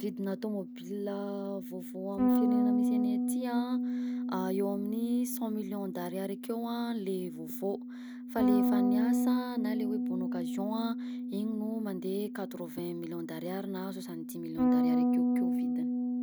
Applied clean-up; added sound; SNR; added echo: none; Bass guitar; -4 dB; none.